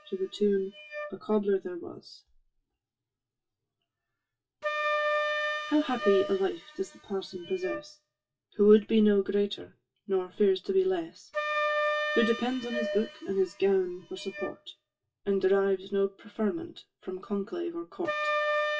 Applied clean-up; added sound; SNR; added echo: classical method WPE with log-MMSE.